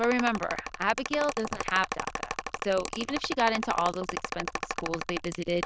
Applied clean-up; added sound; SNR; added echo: neural diffusion model UNIVERSE++.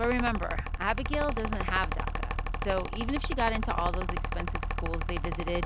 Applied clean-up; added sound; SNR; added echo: none; Mechanical fan; -2 dB; none.